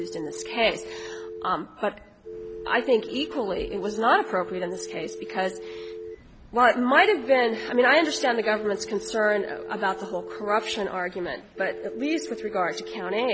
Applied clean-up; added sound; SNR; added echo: none; Telephone; 12 dB; none.